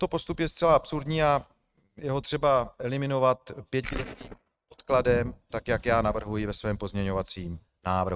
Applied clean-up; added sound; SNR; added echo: neural mask model RNNoise.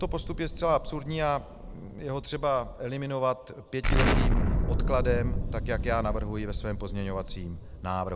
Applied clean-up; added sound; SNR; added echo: none; Explosion; -1 dB; none.